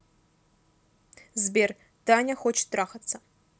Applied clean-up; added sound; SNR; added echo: none; none; none; none.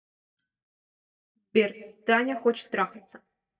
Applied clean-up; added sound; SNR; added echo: neural mask model DeepFilterNet 3.